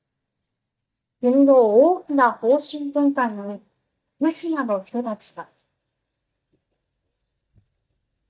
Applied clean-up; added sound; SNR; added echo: neural mask model DeepFilterNet 3.